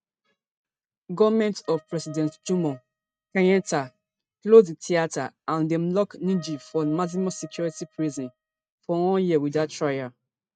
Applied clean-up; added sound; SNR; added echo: neural mask model RNNoise.